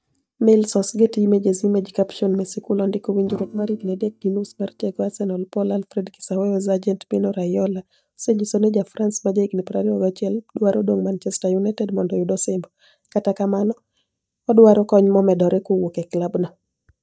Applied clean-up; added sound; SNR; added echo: neural mask model DeepFilterNet 3.